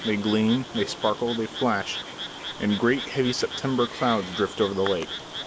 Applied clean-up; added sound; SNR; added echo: none; Frog + Wild animals; 10 dB; none.